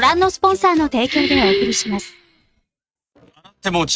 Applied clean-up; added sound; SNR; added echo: neural mask model RNNoise.